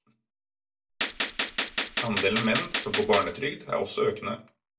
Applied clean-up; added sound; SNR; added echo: none; Gunshot, gunfire; 1 dB; reverberation time 0.2 s.